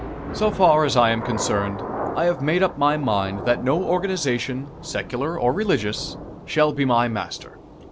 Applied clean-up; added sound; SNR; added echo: none; Thunder / Rain; 11 dB; none.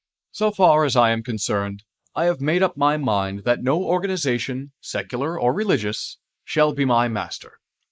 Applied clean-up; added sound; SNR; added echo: neural mask model Resemble Enhance denoiser.